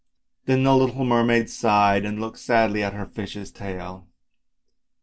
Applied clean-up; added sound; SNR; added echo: none; none; none; none.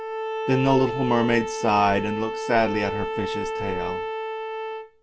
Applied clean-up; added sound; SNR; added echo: none; Bowed string instrument; 4 dB; none.